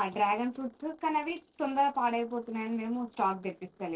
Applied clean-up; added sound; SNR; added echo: neural separator model SepFormer DNS4.